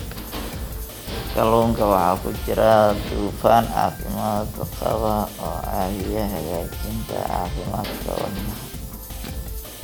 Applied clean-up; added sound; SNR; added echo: none; Drum kit; 9 dB; none.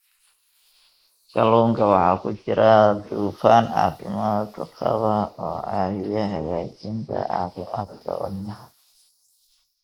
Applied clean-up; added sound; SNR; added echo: neural mask model Resemble Enhance denoiser.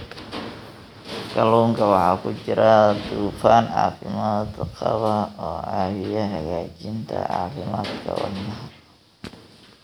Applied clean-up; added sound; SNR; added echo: none; none; none; none.